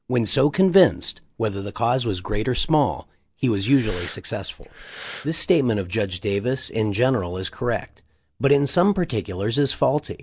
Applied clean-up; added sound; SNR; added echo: none; Breathing; 17 dB; none.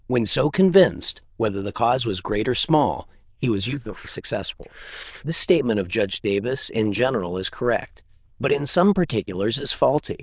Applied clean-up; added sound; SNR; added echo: neural diffusion model UNIVERSE++.